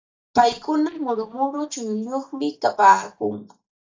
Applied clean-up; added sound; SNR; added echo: neural mask model DeepFilterNet 3.